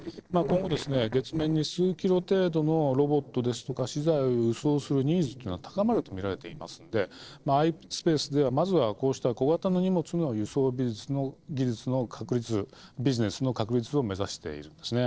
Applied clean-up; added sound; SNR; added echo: neural separator model SepFormer DNS4.